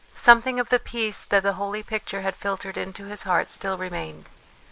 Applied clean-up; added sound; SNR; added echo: neural mask model Resemble Enhance denoiser.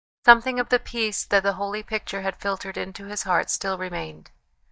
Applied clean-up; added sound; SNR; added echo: neural mask model DeepFilterNet 3.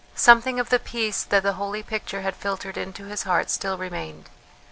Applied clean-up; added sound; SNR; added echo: none; none; none; none.